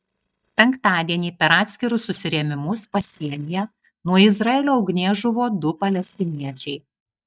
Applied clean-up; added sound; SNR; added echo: neural mask model DeepFilterNet 3.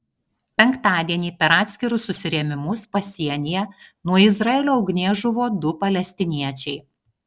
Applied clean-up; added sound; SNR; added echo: none; none; none; none.